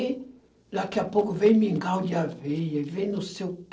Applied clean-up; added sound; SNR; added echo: neural separator model SepFormer DNS4.